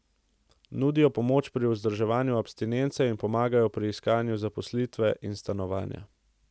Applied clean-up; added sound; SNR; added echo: none; none; none; none.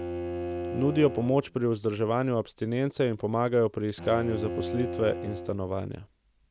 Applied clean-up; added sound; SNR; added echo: none; Bowed string instrument; 9 dB; none.